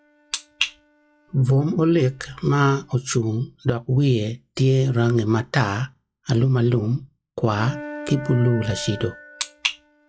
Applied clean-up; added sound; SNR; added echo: classical method log-MMSE.